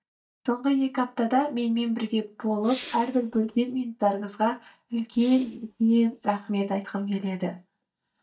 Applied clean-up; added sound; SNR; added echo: neural mask model DeepFilterNet 3.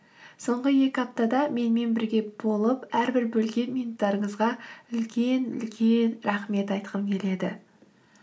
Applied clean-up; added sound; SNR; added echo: none; none; none; none.